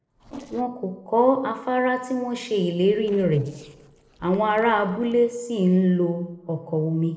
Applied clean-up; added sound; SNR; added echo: neural separator model SepFormer DNS4.